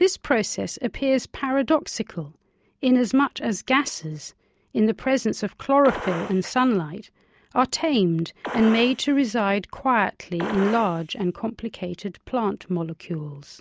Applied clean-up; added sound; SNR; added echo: none; Gunshot, gunfire; 12 dB; none.